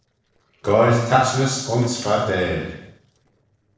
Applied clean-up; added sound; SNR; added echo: neural separator model SepFormer DNS4.